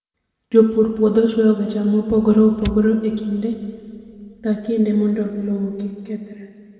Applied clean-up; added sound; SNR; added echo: none; Fire; 19 dB; reverberation time 2.3 s.